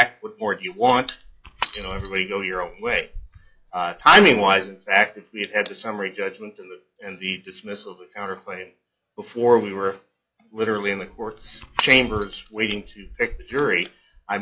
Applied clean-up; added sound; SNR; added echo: classical method log-MMSE.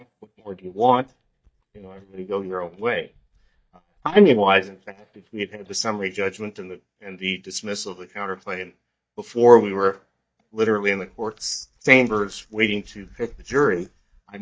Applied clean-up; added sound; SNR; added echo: neural mask model DeepFilterNet 3.